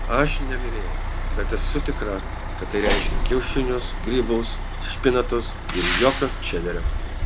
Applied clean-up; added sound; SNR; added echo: none; Truck; -1 dB; none.